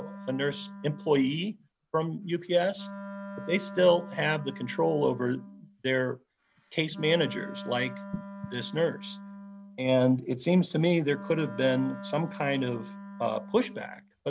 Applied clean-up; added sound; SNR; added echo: none; Wind instrument, woodwind instrument; 14 dB; none.